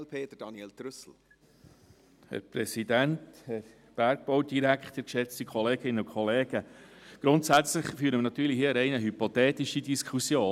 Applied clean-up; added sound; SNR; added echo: none; none; none; none.